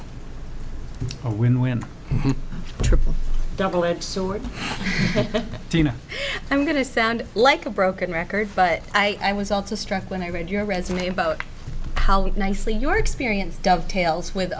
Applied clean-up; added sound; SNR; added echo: none; none; none; none.